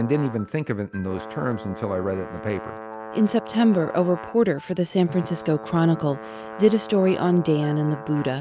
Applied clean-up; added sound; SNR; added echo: none; Brass instrument; 14 dB; none.